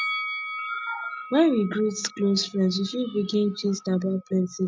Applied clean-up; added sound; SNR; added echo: none; Bell; 11 dB; none.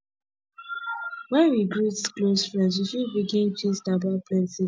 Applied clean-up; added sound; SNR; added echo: none; none; none; none.